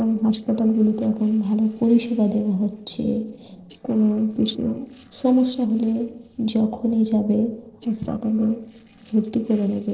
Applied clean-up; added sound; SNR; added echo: neural separator model SepFormer DNS4.